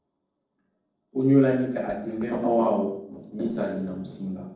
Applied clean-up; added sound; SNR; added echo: neural separator model SepFormer DNS4.